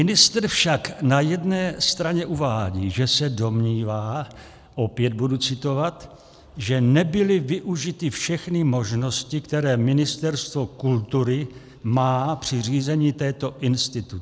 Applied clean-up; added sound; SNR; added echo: none; none; none; none.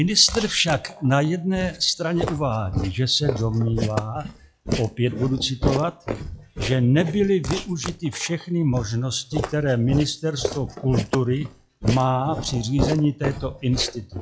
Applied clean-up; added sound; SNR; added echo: classical method log-MMSE.